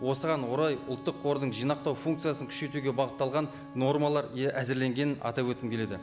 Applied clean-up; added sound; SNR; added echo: none; Bowed string instrument; 16 dB; none.